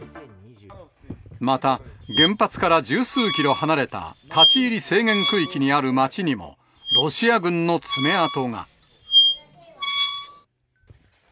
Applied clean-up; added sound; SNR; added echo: none; Squeak; 1 dB; none.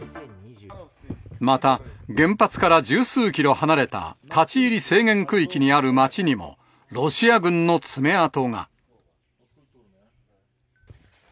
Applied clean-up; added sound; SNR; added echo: none; none; none; none.